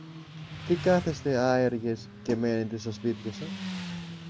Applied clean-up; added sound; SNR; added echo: none; Motorcycle; 11 dB; none.